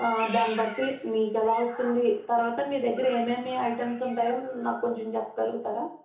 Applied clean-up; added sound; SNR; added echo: none; Meow; 17 dB; reverberation time 0.8 s.